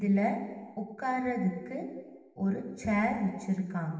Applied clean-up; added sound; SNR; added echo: none; none; none; reverberation time 1.2 s.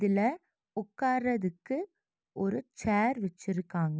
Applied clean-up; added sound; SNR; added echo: none; none; none; none.